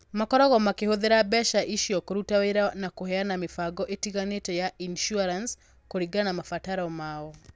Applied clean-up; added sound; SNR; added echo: none; none; none; none.